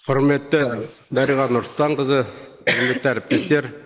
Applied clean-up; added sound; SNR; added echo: neural mask model Resemble Enhance denoiser.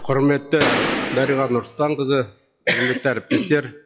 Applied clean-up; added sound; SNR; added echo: classical method log-MMSE.